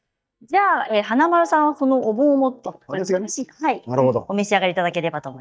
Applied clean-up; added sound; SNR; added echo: neural mask model DeepFilterNet 3.